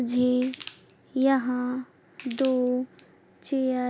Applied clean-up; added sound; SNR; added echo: none; Crushing; 19 dB; none.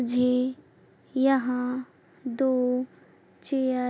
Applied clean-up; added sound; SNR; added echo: none; none; none; none.